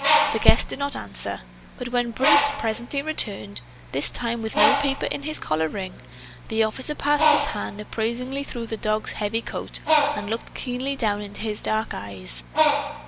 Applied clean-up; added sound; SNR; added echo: none; Bird; 1 dB; none.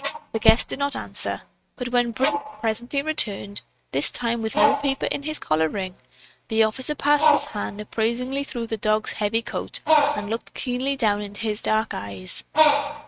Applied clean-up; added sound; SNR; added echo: neural mask model RNNoise.